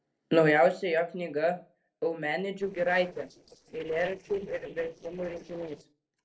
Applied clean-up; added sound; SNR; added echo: neural separator model SepFormer DNS4.